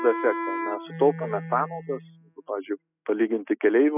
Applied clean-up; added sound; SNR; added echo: classical method spectral subtraction.